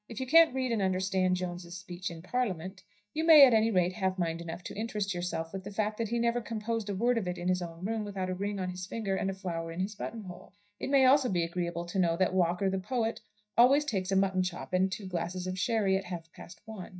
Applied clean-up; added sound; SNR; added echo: neural mask model DeepFilterNet 3.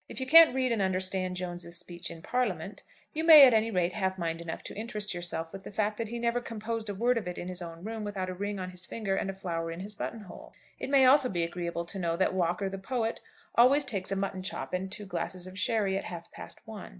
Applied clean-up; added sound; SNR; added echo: none; none; none; none.